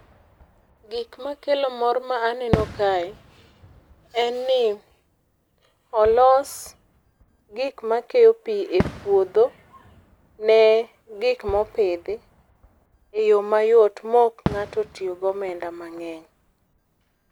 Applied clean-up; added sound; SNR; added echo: none; Fireworks; 14 dB; none.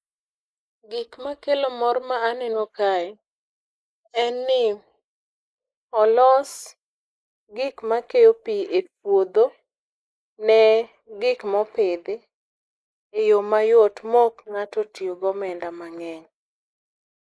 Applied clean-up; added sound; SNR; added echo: neural mask model Resemble Enhance denoiser.